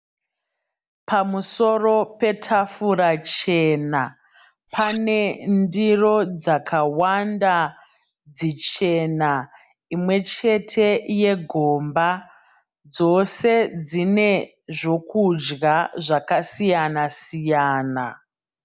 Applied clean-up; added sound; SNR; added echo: none; Cutlery, silverware; 15 dB; none.